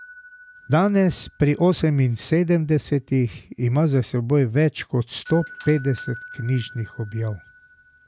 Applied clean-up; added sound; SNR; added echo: none; Bell / Doorbell; 11 dB; none.